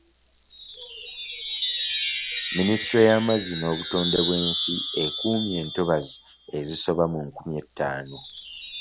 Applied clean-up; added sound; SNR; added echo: none; Wind chime; 5 dB; none.